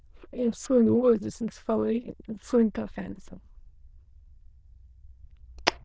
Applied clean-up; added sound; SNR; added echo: neural diffusion model UNIVERSE++.